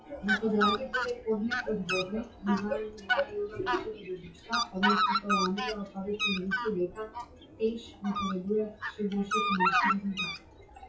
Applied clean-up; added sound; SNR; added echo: classical method WPE with log-MMSE.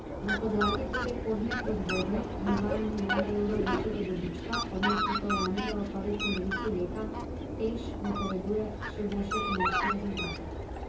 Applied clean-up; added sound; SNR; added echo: none; Fowl; 0 dB; reverberation time 0.5 s.